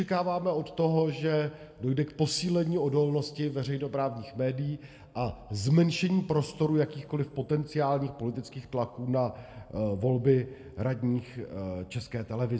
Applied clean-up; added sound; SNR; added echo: none; none; none; reverberation time 1.6 s.